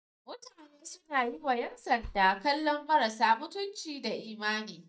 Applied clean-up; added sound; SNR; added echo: neural mask model DeepFilterNet 3.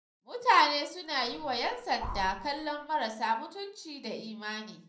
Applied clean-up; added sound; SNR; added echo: none; Breathing; 13 dB; reverberation time 0.5 s.